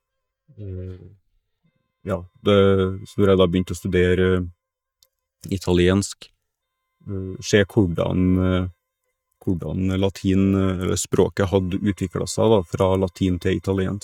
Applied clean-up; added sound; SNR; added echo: neural mask model DeepFilterNet 3.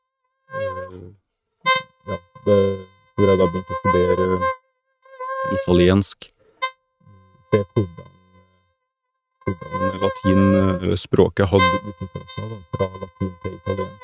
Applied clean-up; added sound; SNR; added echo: neural mask model RNNoise.